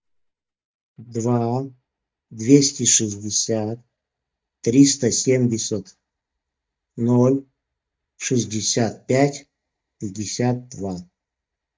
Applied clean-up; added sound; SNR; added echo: neural mask model DeepFilterNet 3.